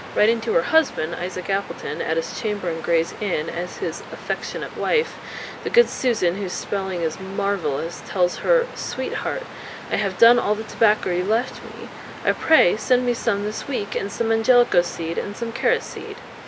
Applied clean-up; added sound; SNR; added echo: none; Waves, surf; 14 dB; none.